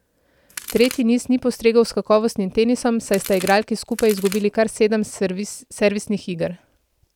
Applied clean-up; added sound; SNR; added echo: none; Crack; 13 dB; none.